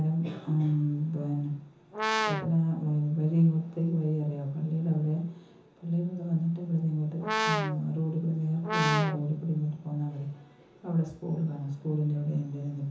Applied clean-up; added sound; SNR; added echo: none; Brass instrument; 2 dB; reverberation time 0.7 s.